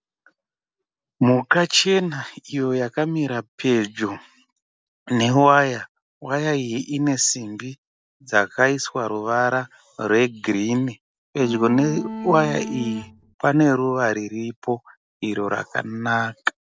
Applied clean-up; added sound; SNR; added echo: neural separator model SepFormer DNS4.